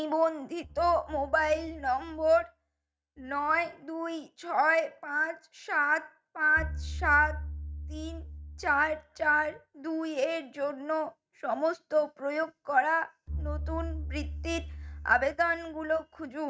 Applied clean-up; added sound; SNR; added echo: neural mask model RNNoise.